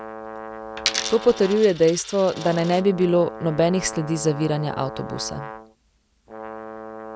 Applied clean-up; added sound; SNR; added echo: none; Coin (dropping) + Brass instrument; 11 dB; none.